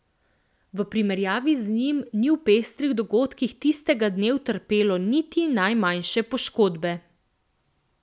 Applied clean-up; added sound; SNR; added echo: none; none; none; none.